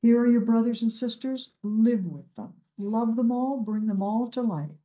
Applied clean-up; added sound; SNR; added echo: neural mask model DeepFilterNet 3.